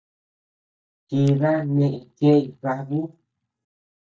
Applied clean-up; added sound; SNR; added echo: neural mask model DeepFilterNet 3.